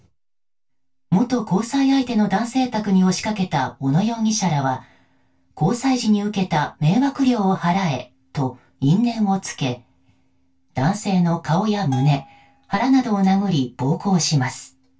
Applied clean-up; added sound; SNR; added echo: none; Bell; 19 dB; reverberation time 0.2 s.